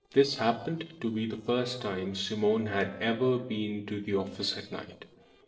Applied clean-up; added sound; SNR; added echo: neural separator model SepFormer DNS4.